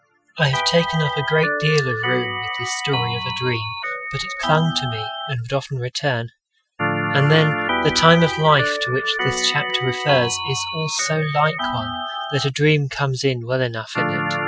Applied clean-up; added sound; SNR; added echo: classical method Wiener filter.